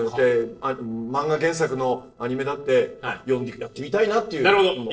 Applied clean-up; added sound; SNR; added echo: neural separator model SepFormer DNS4.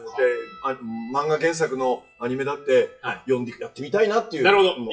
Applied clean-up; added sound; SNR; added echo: classical method WPE with log-MMSE.